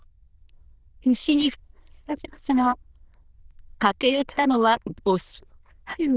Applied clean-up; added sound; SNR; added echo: neural diffusion model UNIVERSE++.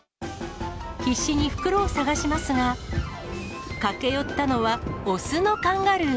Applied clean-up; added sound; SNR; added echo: none; none; none; none.